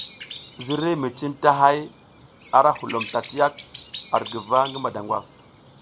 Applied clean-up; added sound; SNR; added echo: none; Bird vocalization, bird call, bird song; 17 dB; none.